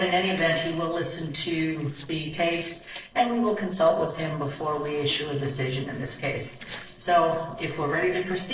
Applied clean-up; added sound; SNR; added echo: neural separator model SepFormer DNS4.